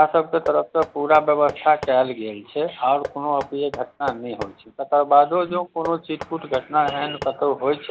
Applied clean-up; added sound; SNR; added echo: none; Knock; 16 dB; none.